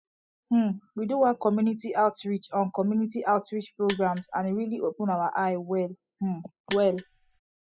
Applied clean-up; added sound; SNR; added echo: classical method spectral subtraction.